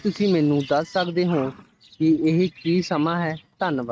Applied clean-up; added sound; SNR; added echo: neural mask model RNNoise.